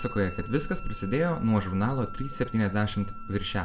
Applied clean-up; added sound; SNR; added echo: none; Wind instrument, woodwind instrument; 16 dB; reverberation time 0.4 s.